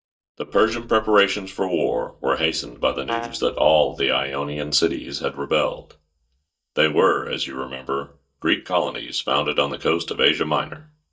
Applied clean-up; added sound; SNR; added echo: neural mask model DeepFilterNet 3.